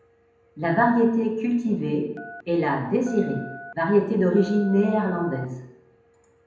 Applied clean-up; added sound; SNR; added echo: none; Telephone; 17 dB; reverberation time 0.7 s.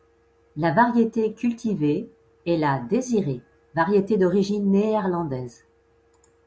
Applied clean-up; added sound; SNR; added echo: none; none; none; none.